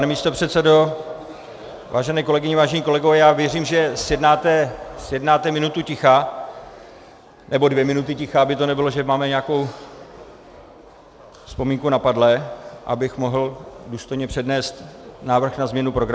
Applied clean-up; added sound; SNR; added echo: none; none; none; none.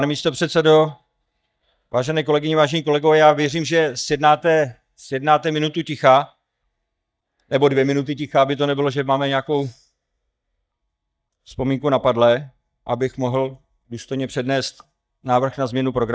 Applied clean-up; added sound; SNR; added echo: neural mask model DeepFilterNet 3.